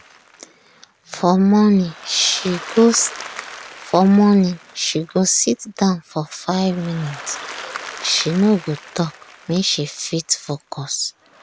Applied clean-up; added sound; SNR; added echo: none; Applause; 17 dB; none.